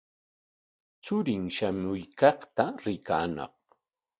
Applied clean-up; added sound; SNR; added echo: none; none; none; none.